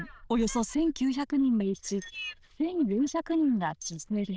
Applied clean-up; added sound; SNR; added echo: neural diffusion model UNIVERSE++.